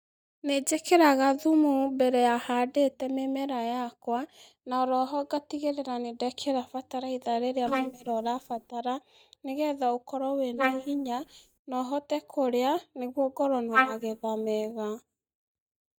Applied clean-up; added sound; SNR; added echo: neural mask model DeepFilterNet 3.